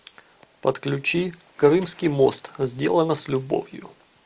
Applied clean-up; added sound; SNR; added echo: none; none; none; none.